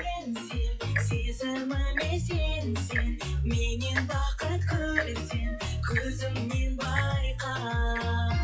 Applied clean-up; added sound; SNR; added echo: classical method log-MMSE.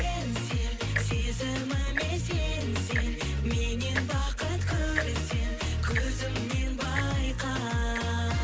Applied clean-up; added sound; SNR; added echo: none; Tick-tock; 13 dB; none.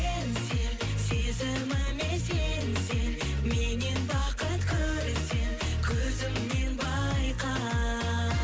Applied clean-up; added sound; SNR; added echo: none; none; none; none.